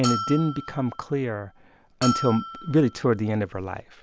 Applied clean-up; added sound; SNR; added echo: none; Bell; 9 dB; none.